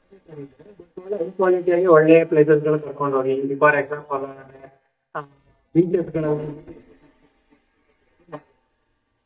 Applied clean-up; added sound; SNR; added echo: neural mask model DeepFilterNet 3.